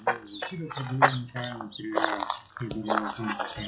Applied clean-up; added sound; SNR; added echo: classical method log-MMSE.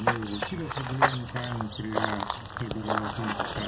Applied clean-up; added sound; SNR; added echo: none; Run / Bird vocalization, bird call, bird song; -3 dB; none.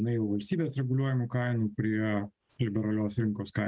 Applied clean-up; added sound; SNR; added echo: none; none; none; none.